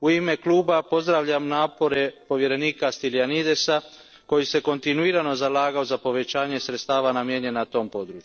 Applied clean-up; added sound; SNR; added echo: neural separator model SepFormer DNS4.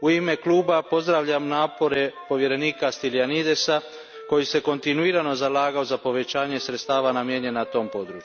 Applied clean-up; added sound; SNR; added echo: none; Wind instrument, woodwind instrument; 20 dB; none.